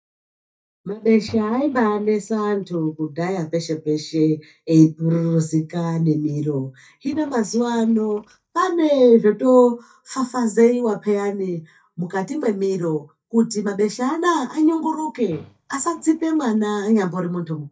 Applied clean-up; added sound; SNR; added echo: neural mask model DeepFilterNet 3.